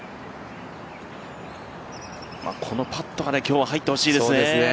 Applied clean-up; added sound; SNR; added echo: none; none; none; none.